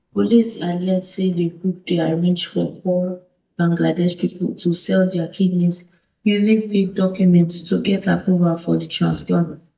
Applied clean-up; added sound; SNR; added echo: neural mask model DeepFilterNet 3.